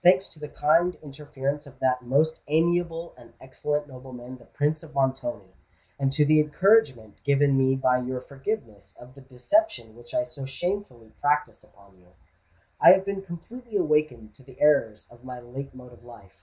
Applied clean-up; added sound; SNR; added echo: none; none; none; none.